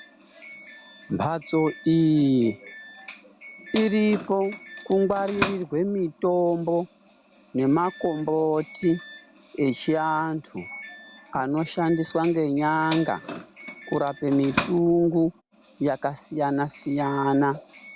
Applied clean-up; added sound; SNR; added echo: none; Doorbell; 14 dB; none.